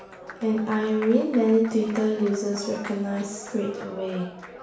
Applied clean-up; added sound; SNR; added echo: none; Applause; 15 dB; reverberation time 0.7 s.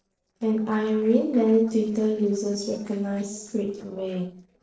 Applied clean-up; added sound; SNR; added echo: neural separator model SepFormer DNS4.